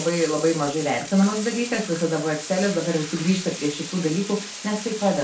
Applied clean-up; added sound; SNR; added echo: none; Bathtub (filling or washing); 12 dB; reverberation time 0.3 s.